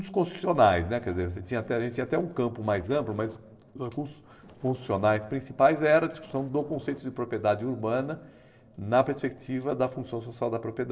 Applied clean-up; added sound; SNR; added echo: neural separator model SepFormer DNS4.